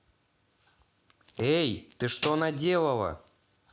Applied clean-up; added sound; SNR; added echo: none; Snare drum; 10 dB; none.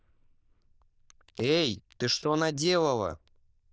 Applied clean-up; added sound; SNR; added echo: neural diffusion model UNIVERSE++.